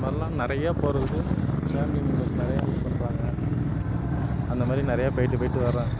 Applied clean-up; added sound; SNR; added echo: none; Motorcycle; -4 dB; none.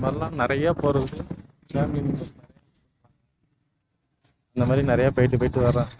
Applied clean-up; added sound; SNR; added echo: neural mask model RNNoise.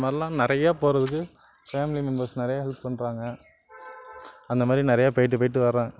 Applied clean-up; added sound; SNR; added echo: none; none; none; none.